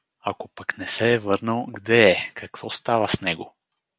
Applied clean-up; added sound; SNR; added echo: none; none; none; none.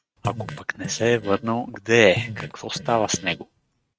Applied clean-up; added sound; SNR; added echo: neural mask model RNNoise.